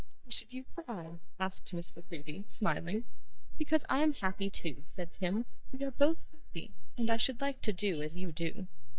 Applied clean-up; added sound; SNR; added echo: neural mask model DeepFilterNet 3.